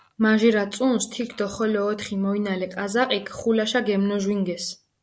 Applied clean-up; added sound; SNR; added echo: none; none; none; none.